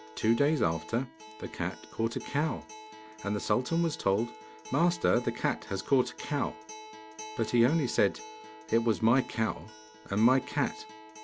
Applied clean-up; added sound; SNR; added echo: none; Acoustic guitar; 17 dB; none.